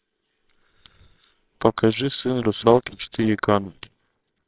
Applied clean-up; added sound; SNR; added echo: neural separator model SepFormer WHAMR!.